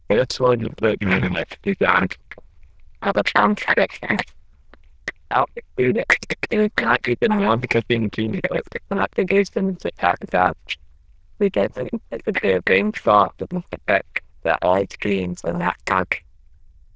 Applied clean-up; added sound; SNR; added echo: neural diffusion model UNIVERSE++.